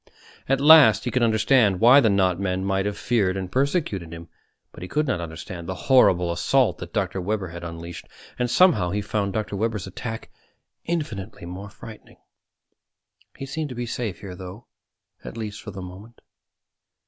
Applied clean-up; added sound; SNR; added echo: none; none; none; none.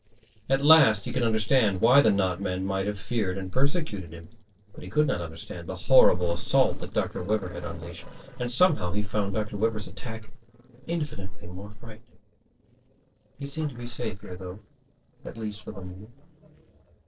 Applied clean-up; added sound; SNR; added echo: neural separator model SepFormer DNS4.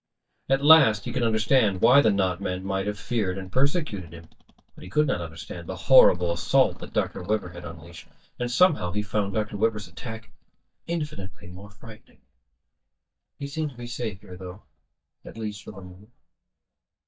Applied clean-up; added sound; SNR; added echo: neural mask model DeepFilterNet 3.